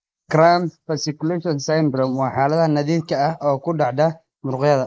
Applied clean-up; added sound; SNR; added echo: neural mask model Resemble Enhance denoiser.